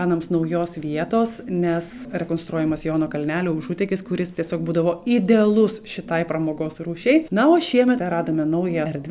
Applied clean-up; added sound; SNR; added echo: none; none; none; none.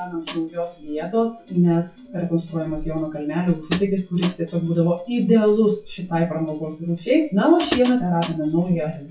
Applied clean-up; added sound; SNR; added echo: classical method WPE with log-MMSE.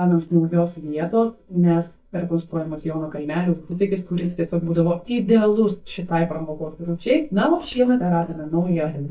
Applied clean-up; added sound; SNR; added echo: neural mask model DeepFilterNet 3.